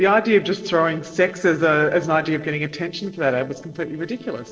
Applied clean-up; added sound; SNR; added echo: neural separator model SepFormer DNS4.